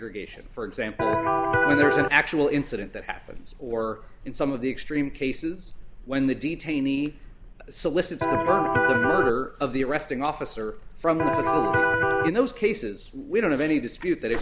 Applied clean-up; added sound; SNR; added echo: none; Electric guitar; -4 dB; none.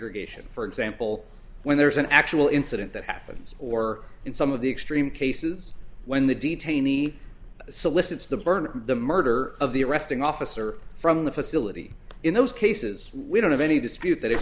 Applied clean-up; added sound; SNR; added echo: none; none; none; none.